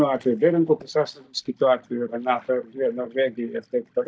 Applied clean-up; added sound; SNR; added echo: neural mask model DeepFilterNet 3.